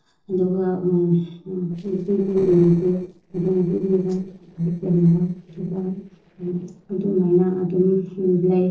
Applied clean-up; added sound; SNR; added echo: neural separator model SepFormer DNS4.